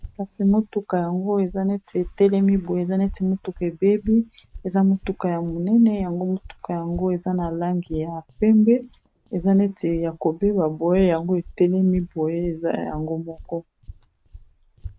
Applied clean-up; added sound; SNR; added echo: none; Walk, footsteps; 20 dB; none.